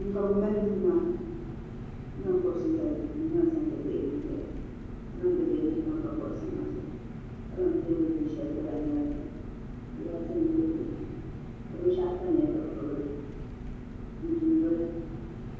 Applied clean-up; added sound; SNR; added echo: none; Engine; 9 dB; reverberation time 1.3 s.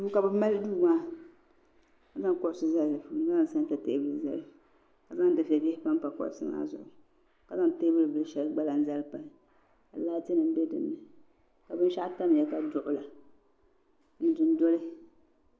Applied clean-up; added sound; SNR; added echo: none; none; none; none.